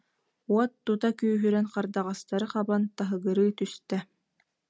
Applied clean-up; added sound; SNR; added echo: none; none; none; none.